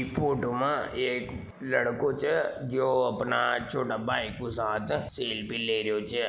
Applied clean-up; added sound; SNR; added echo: none; none; none; none.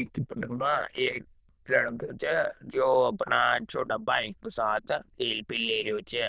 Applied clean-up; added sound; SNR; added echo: neural diffusion model UNIVERSE++.